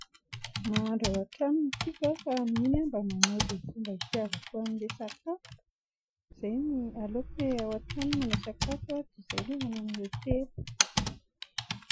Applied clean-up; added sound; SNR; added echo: classical method Wiener filter.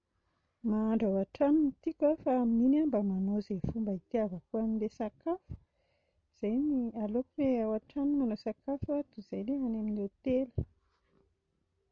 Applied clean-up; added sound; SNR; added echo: none; none; none; none.